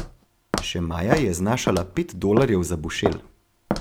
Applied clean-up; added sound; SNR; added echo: none; Walk, footsteps; 6 dB; none.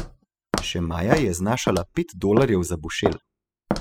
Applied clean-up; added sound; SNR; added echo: classical method spectral subtraction.